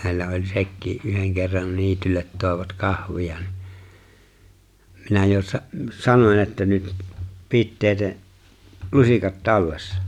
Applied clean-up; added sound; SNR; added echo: none; none; none; none.